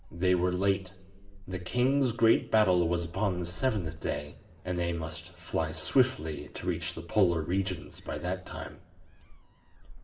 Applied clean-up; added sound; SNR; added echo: none; Gull, seagull; 16 dB; reverberation time 1.3 s.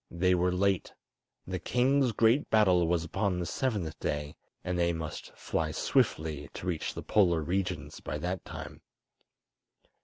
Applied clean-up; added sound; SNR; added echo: none; none; none; none.